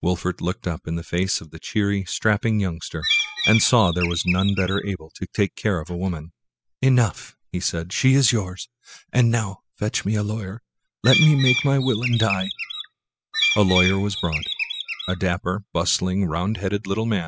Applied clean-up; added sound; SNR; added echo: classical method spectral subtraction.